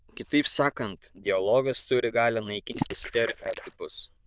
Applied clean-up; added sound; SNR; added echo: neural diffusion model UNIVERSE++.